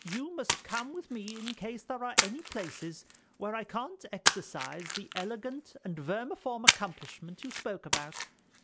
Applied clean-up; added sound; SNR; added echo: none; Splash, splatter; -3 dB; none.